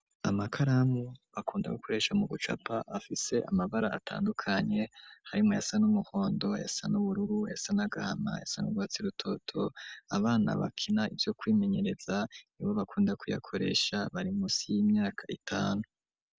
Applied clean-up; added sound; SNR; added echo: none; none; none; none.